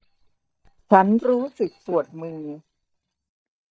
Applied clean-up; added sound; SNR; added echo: neural mask model DeepFilterNet 3.